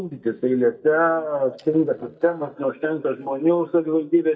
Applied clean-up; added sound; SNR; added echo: neural mask model DeepFilterNet 3.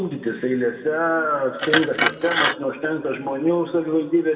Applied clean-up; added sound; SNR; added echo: none; Glass; 3 dB; reverberation time 1.7 s.